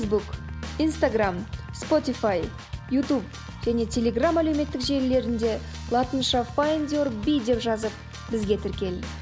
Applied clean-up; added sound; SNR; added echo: none; none; none; none.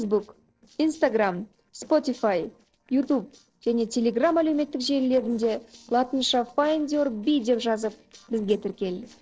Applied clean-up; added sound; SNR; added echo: neural separator model SepFormer DNS4.